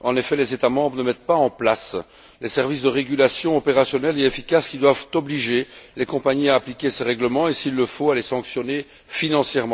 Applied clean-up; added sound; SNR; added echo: none; none; none; none.